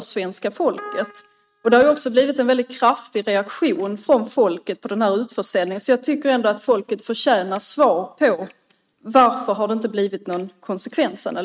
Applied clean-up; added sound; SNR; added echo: neural mask model RNNoise.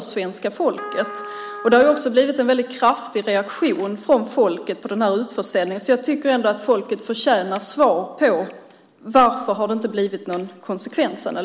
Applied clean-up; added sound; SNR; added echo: none; Trumpet; 14 dB; none.